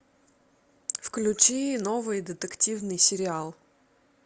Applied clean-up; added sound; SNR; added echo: none; none; none; none.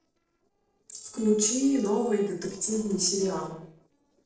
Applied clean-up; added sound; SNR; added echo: neural separator model SepFormer DNS4.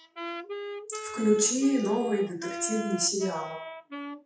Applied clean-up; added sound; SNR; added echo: classical method WPE with log-MMSE.